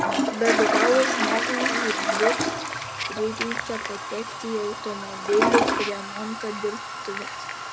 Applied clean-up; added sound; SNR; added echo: none; Toilet flush; -1 dB; none.